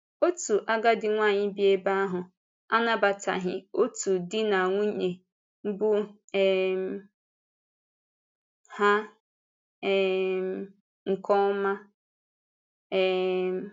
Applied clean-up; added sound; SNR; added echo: none; none; none; none.